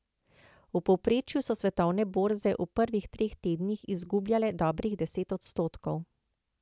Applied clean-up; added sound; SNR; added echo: none; none; none; none.